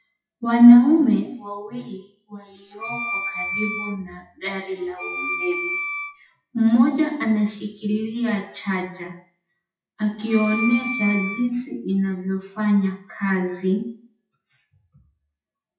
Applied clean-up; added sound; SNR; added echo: classical method WPE with log-MMSE.